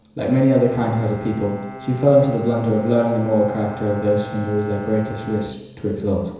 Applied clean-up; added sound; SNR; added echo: none; Bowed string instrument; 16 dB; reverberation time 1.0 s.